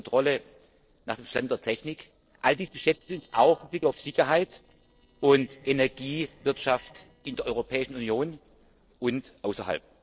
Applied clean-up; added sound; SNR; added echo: neural separator model SepFormer DNS4.